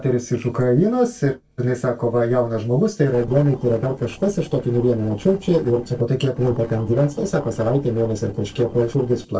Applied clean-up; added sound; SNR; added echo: neural separator model SepFormer DNS4.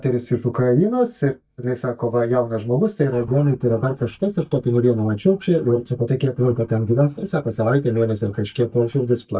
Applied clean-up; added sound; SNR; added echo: neural mask model DeepFilterNet 3.